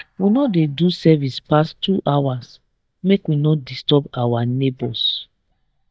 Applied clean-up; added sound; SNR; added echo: neural mask model DeepFilterNet 3.